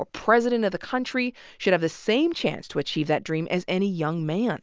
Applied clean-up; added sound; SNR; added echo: none; none; none; none.